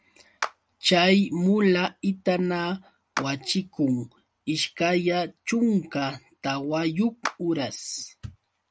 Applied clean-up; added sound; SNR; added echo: none; Clapping; 13 dB; none.